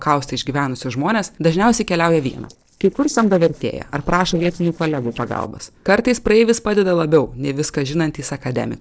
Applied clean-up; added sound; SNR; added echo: neural separator model SepFormer DNS4.